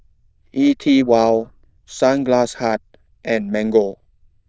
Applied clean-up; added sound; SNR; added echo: neural diffusion model UNIVERSE++.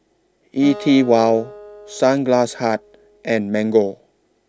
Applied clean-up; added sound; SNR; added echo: none; Acoustic guitar; 19 dB; none.